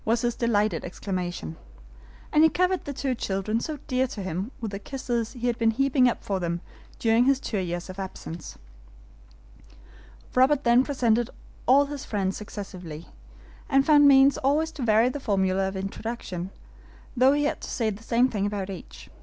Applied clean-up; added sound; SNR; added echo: none; none; none; none.